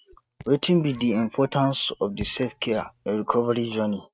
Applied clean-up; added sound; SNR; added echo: neural mask model RNNoise.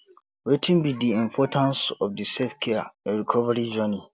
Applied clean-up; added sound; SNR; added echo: none; none; none; none.